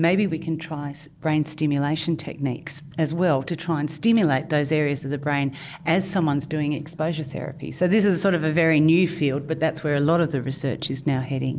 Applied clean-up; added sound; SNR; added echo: none; none; none; none.